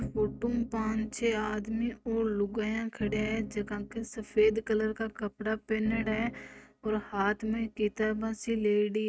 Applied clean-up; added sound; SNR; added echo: neural mask model RNNoise.